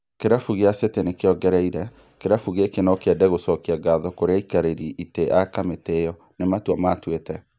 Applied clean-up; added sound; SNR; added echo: none; none; none; none.